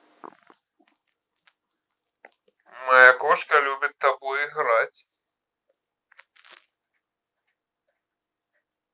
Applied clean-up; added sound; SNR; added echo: none; none; none; none.